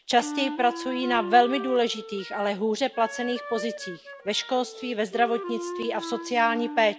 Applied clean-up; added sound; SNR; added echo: none; Wind instrument, woodwind instrument; 10 dB; none.